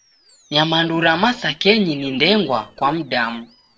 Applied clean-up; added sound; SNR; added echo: neural separator model SepFormer DNS4.